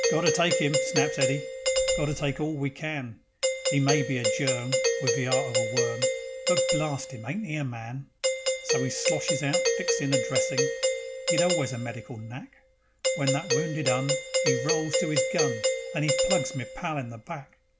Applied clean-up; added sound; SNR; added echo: none; Doorbell; -3 dB; none.